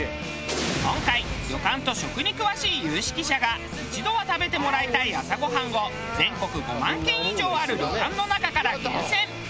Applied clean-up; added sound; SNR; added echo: none; none; none; none.